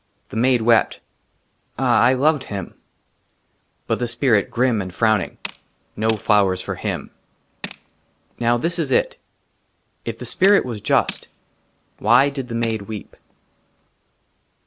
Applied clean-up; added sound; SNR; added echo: none; Tools; 15 dB; none.